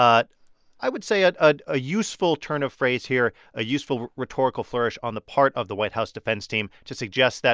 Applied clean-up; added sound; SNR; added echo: none; none; none; none.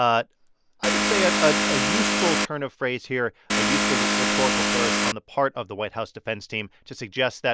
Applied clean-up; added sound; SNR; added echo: none; Vehicle; -5 dB; none.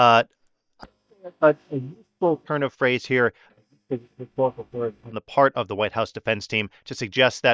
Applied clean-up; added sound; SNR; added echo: neural mask model DeepFilterNet 3.